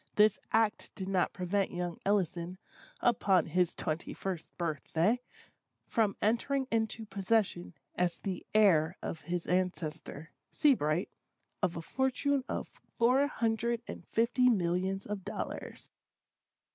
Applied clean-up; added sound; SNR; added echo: none; none; none; none.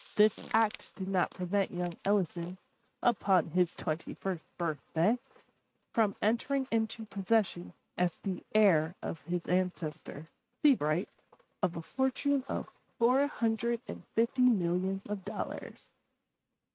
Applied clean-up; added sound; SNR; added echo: neural mask model RNNoise.